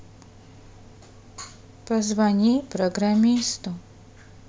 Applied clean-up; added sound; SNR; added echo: none; none; none; none.